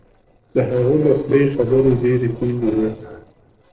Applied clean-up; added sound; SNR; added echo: neural separator model SepFormer DNS4.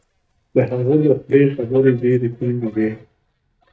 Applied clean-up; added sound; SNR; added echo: neural mask model DeepFilterNet 3.